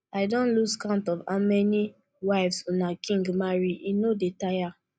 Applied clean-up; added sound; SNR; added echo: none; none; none; none.